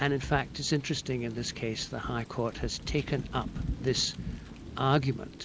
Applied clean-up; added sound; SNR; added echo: none; Thunder / Rain; 8 dB; none.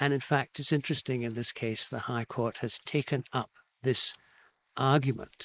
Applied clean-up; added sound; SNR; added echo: neural mask model Resemble Enhance denoiser.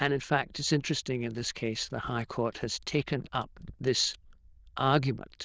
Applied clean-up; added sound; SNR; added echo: neural diffusion model UNIVERSE++.